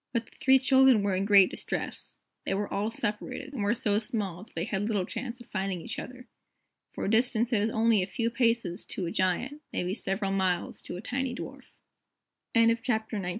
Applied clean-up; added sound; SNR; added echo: none; none; none; none.